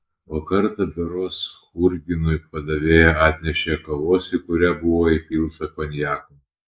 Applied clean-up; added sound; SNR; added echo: neural mask model Resemble Enhance denoiser.